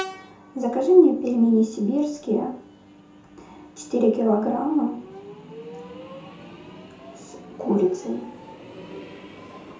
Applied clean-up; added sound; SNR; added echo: none; Train; 18 dB; reverberation time 0.5 s.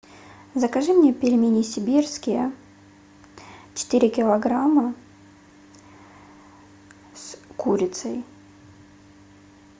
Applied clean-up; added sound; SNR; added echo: none; none; none; none.